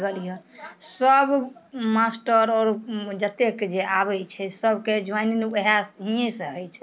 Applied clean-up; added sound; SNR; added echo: none; none; none; none.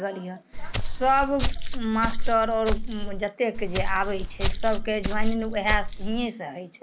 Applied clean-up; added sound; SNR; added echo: none; Walk, footsteps; -2 dB; none.